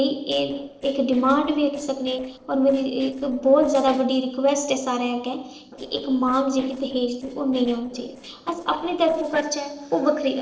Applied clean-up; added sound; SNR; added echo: neural separator model SepFormer DNS4.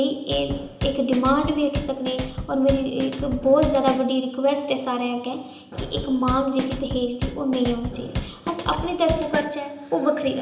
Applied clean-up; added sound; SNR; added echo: none; Drum kit; 7 dB; reverberation time 0.8 s.